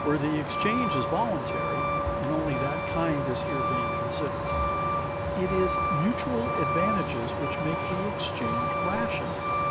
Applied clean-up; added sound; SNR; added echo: none; Truck; -3 dB; none.